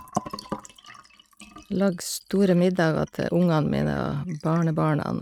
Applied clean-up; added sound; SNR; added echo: neural mask model RNNoise.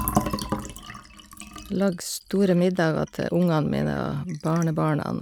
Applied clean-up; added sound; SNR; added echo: none; Fill (with liquid); 9 dB; none.